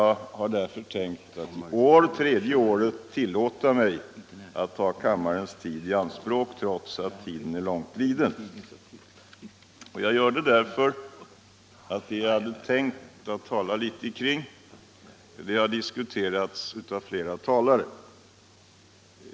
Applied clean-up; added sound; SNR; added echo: none; none; none; none.